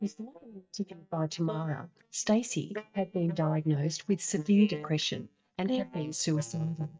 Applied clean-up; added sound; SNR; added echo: neural mask model DeepFilterNet 3.